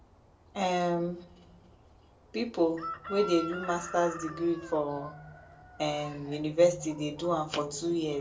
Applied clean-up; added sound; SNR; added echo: none; Chicken, rooster; 15 dB; reverberation time 0.2 s.